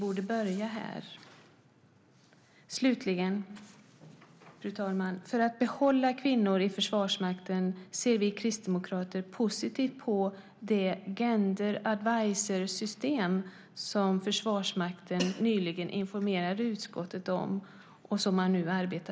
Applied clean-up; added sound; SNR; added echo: none; none; none; none.